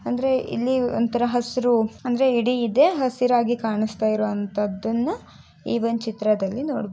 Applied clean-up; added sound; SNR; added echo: none; none; none; none.